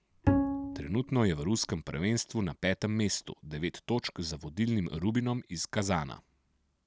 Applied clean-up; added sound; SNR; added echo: none; Bowed string instrument; 0 dB; none.